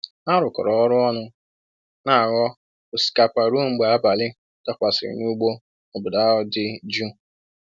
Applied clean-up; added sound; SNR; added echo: none; none; none; none.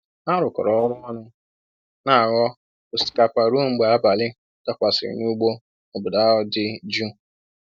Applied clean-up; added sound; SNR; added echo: neural mask model DeepFilterNet 3.